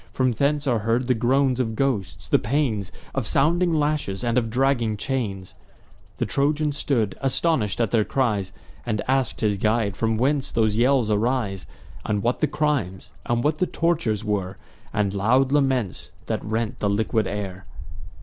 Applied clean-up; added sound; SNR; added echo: none; Bird vocalization, bird call, bird song; 10 dB; none.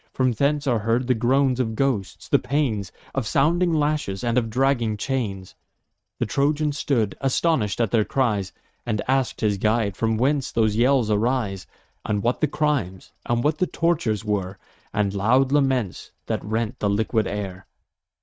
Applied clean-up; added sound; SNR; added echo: neural mask model RNNoise.